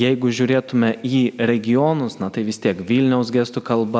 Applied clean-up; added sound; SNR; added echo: none; none; none; none.